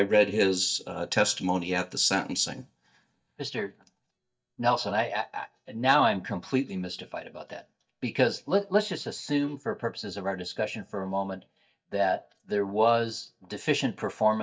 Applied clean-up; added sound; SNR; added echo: neural mask model DeepFilterNet 3.